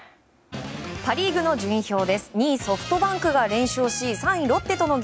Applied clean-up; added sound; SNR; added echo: none; none; none; none.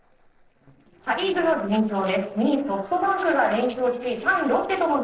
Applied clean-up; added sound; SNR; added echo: neural separator model SepFormer DNS4.